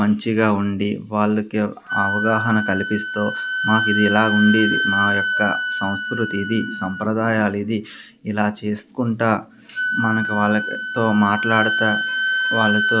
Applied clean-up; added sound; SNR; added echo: none; Wind instrument, woodwind instrument; 3 dB; none.